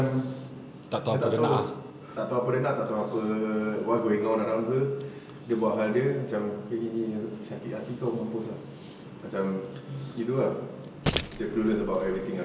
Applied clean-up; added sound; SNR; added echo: none; Keys jangling; -2 dB; none.